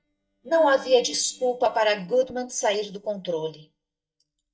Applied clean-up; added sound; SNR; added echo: neural mask model DeepFilterNet 3.